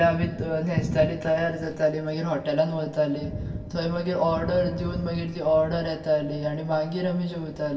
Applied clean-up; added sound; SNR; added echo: none; Thunder; 10 dB; reverberation time 0.2 s.